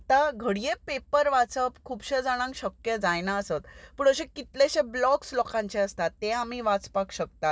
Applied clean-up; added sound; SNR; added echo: none; none; none; none.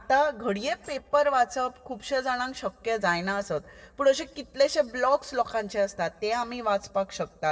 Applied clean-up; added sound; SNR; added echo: neural separator model SepFormer DNS4.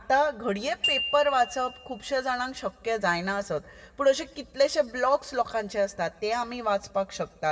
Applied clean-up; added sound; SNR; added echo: none; Glockenspiel; 9 dB; reverberation time 1.9 s.